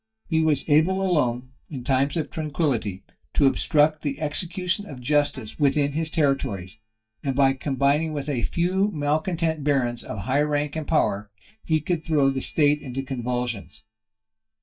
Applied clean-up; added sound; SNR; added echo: neural mask model DeepFilterNet 3.